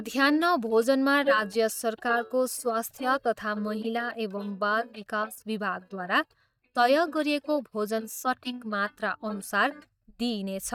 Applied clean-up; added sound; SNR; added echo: neural mask model DeepFilterNet 3.